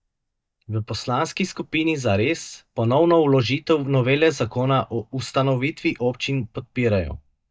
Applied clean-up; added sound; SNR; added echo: neural mask model DeepFilterNet 3.